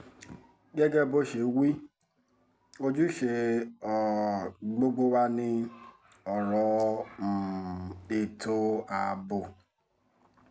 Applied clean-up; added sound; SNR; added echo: none; none; none; none.